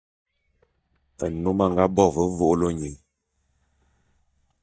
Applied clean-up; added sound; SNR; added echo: neural mask model DeepFilterNet 3.